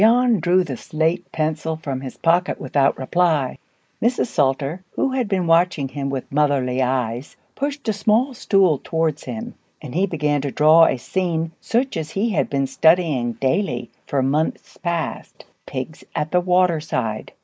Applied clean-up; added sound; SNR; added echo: neural mask model Resemble Enhance denoiser.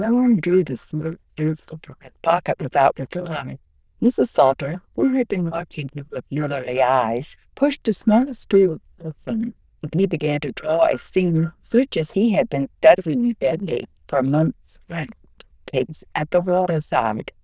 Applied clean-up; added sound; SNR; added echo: neural diffusion model UNIVERSE++.